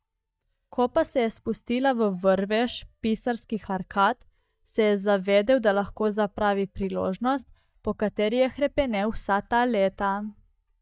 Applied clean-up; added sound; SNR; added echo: neural mask model DeepFilterNet 3.